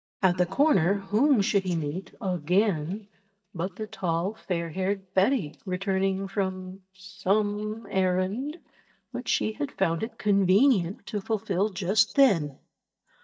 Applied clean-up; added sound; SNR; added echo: neural mask model DeepFilterNet 3.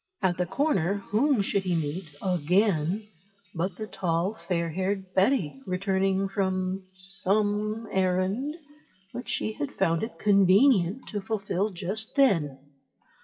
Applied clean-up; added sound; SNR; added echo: classical method WPE with log-MMSE.